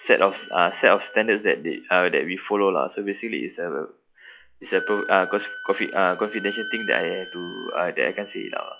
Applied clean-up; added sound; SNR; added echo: classical method log-MMSE.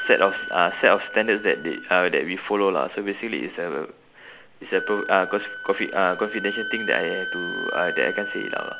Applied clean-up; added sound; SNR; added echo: none; Wind instrument, woodwind instrument; 10 dB; none.